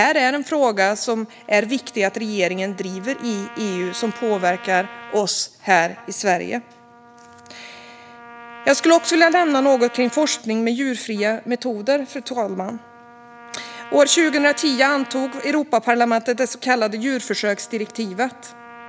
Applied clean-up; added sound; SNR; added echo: none; Trumpet; 20 dB; none.